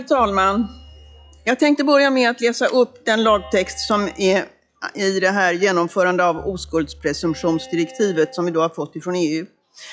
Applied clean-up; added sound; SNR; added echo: classical method log-MMSE.